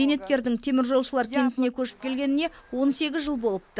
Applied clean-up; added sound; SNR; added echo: none; none; none; none.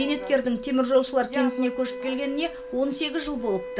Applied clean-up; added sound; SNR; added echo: none; Wind instrument, woodwind instrument; 11 dB; reverberation time 0.8 s.